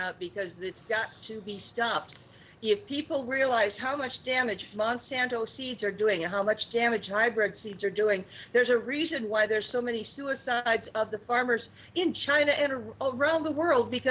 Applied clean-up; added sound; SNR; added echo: none; none; none; none.